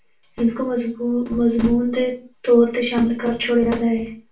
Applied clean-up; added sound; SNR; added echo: none; none; none; reverberation time 0.3 s.